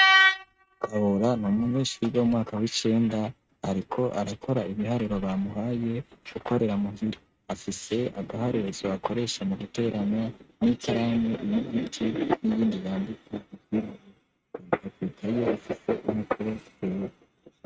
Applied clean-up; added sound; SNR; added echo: neural mask model RNNoise.